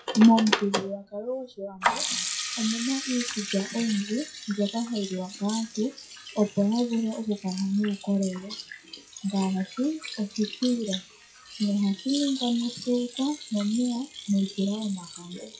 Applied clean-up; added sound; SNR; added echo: classical method WPE with log-MMSE.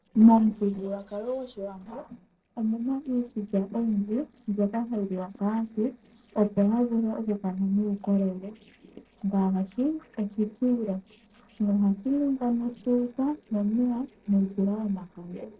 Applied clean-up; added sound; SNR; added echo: neural separator model SepFormer DNS4.